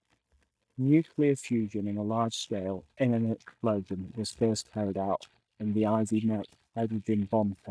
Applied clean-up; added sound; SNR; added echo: neural mask model DeepFilterNet 3.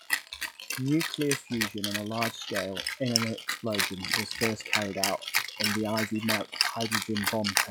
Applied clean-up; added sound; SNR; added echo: classical method log-MMSE.